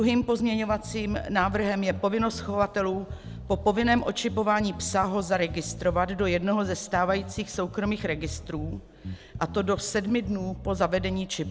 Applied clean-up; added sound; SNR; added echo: none; Bass guitar; 12 dB; none.